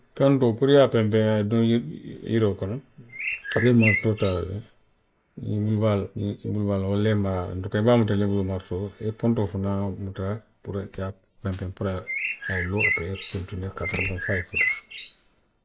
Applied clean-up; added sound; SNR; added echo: neural mask model Resemble Enhance denoiser.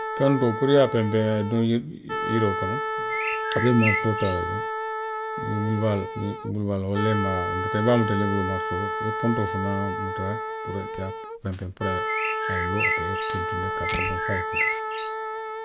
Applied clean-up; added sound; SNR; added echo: none; Bird + Wind instrument, woodwind instrument; 2 dB; none.